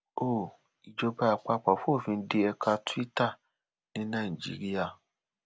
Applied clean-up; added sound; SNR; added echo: none; none; none; none.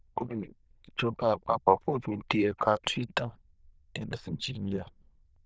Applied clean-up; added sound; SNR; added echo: neural diffusion model UNIVERSE++.